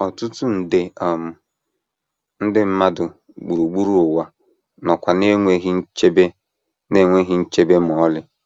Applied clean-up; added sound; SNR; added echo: none; none; none; none.